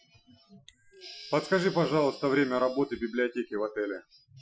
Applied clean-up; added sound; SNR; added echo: classical method Wiener filter.